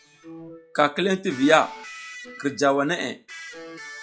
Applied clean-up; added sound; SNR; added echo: classical method log-MMSE.